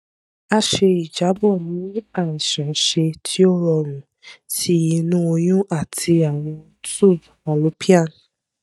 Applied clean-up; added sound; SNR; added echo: neural mask model DeepFilterNet 3.